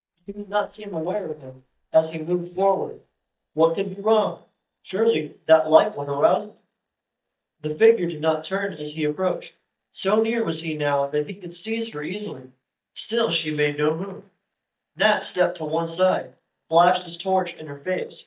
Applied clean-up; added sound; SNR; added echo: neural mask model DeepFilterNet 3.